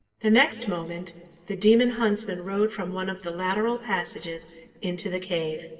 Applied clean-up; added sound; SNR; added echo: neural separator model SepFormer DNS4.